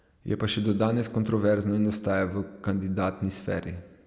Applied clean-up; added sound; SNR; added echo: none; none; none; none.